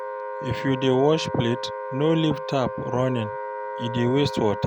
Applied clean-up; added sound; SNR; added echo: none; Wind instrument, woodwind instrument; 7 dB; none.